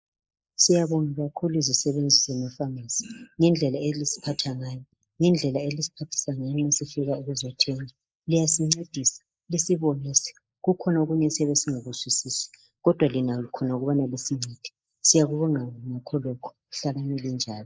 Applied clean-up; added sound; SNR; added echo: neural mask model Resemble Enhance denoiser.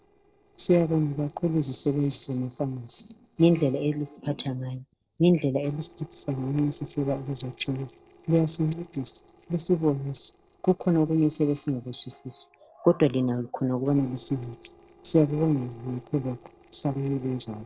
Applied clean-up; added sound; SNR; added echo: neural separator model SepFormer DNS4.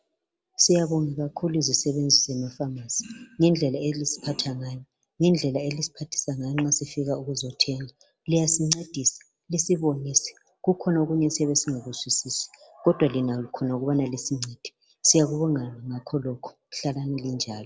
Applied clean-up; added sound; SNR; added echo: none; none; none; none.